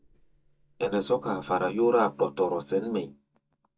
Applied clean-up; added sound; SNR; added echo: neural mask model DeepFilterNet 3.